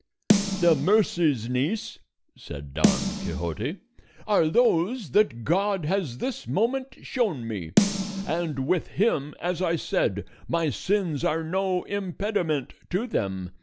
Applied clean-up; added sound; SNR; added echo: none; Snare drum; 3 dB; none.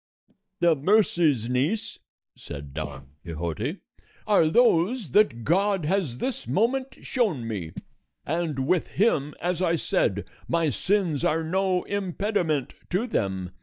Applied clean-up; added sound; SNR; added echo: neural mask model DeepFilterNet 3.